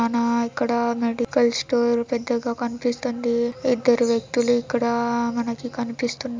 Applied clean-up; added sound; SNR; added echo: none; none; none; none.